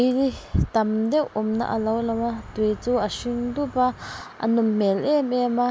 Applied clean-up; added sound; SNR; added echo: none; Insect; 19 dB; none.